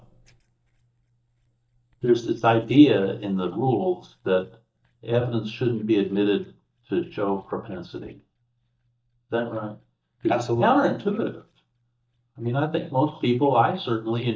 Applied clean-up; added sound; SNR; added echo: neural mask model DeepFilterNet 3.